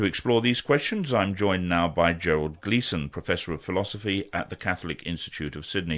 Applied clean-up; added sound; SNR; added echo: none; none; none; none.